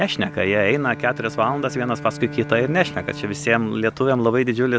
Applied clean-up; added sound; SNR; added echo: none; Bowed string instrument; 14 dB; none.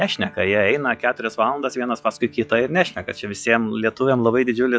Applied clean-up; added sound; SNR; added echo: classical method log-MMSE.